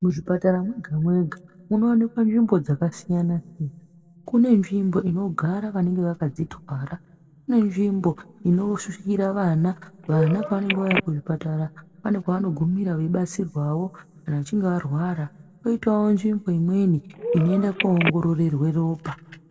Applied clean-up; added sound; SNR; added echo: none; Telephone; 4 dB; reverberation time 2.4 s.